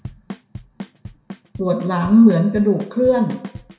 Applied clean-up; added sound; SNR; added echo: none; Bass drum / Snare drum / Drum kit; 17 dB; reverberation time 0.6 s.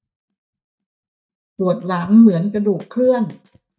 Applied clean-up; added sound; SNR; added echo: neural mask model DeepFilterNet 3.